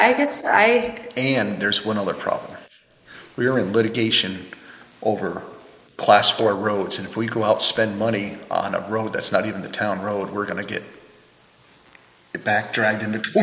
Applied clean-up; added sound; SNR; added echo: neural mask model Resemble Enhance denoiser.